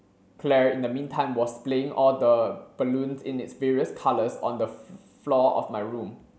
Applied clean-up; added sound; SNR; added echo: none; none; none; none.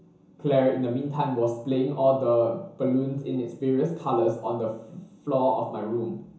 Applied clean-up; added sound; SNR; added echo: none; none; none; reverberation time 0.7 s.